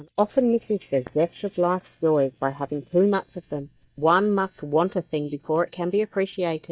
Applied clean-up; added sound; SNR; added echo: neural mask model DeepFilterNet 3.